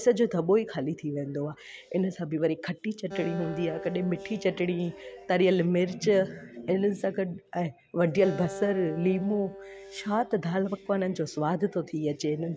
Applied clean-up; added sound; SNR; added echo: none; Acoustic guitar; 16 dB; none.